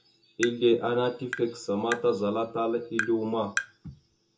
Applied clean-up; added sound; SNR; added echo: none; Tap; 11 dB; reverberation time 0.2 s.